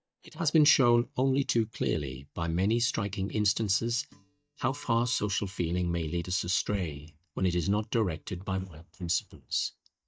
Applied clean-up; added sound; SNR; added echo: neural mask model DeepFilterNet 3.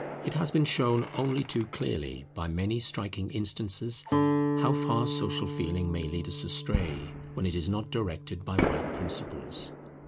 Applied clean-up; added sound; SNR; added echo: none; Guitar + Fireworks; 3 dB; none.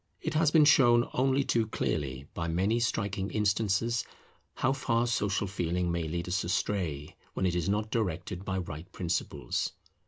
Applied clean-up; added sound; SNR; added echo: none; none; none; none.